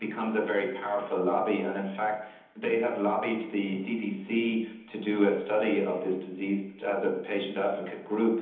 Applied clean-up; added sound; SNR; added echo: none; none; none; reverberation time 1.3 s.